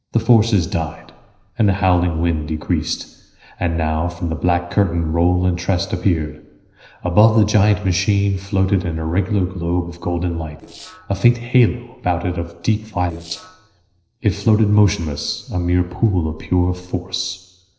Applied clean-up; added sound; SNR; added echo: neural separator model SepFormer DNS4.